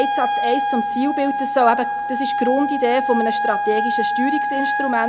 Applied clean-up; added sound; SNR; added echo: none; Wind instrument, woodwind instrument; 0 dB; none.